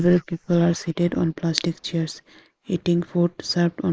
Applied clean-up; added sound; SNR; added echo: neural mask model Resemble Enhance denoiser.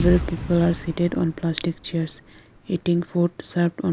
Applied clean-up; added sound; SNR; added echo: none; Boom; 10 dB; none.